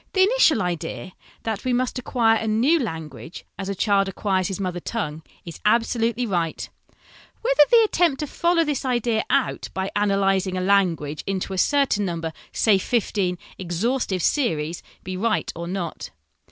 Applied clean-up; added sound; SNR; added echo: none; none; none; none.